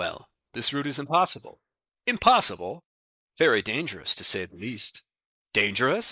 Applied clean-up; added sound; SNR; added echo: neural mask model Resemble Enhance denoiser.